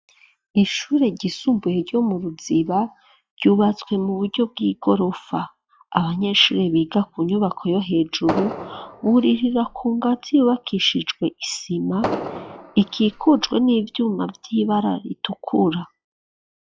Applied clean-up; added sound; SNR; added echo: classical method log-MMSE.